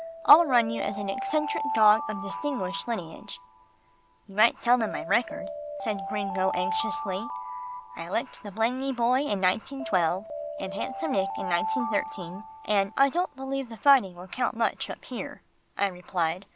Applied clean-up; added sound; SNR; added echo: none; Alarm; 8 dB; none.